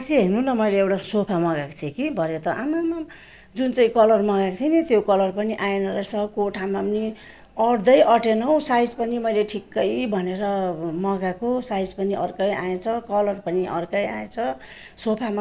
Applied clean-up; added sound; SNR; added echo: none; none; none; none.